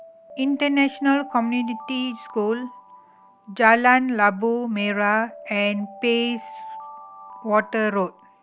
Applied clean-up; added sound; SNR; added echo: none; Alarm; 19 dB; none.